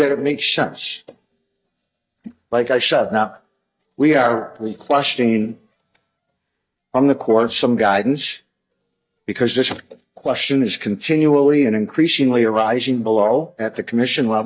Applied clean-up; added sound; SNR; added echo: neural mask model DeepFilterNet 3.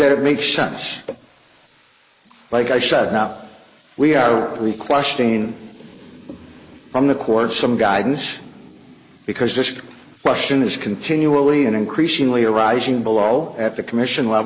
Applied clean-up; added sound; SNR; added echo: neural mask model Resemble Enhance denoiser.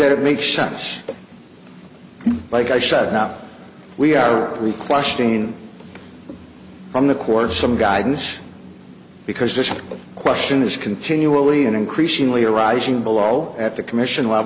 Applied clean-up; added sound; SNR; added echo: none; none; none; none.